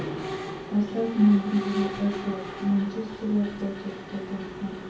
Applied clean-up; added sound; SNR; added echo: none; Mechanisms; 9 dB; reverberation time 0.6 s.